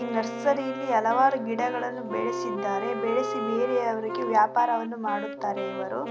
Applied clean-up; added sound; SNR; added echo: none; Wind instrument, woodwind instrument + Wind instrument, woodwind instrument; 6 dB; none.